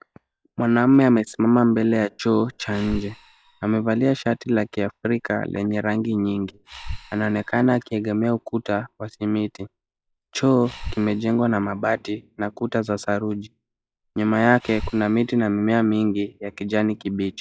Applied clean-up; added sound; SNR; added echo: classical method log-MMSE.